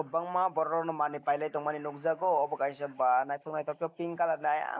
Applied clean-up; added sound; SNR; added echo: neural mask model Resemble Enhance denoiser.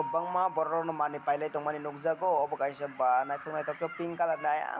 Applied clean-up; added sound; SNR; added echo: none; Mallet percussion; 16 dB; none.